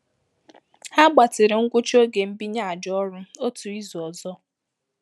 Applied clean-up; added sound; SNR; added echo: none; none; none; none.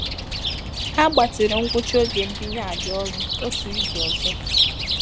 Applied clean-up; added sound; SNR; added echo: none; Chirp, tweet; 1 dB; none.